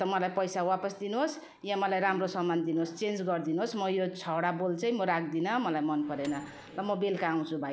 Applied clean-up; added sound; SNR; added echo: none; Microwave oven; 19 dB; none.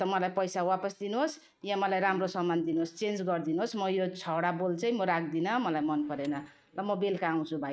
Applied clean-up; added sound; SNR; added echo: neural mask model RNNoise.